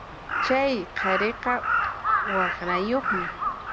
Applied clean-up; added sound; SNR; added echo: none; Crow; -1 dB; none.